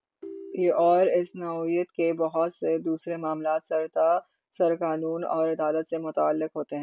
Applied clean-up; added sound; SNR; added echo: none; Ringtone; 18 dB; none.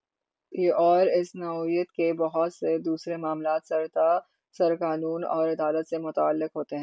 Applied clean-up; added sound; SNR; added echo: none; none; none; none.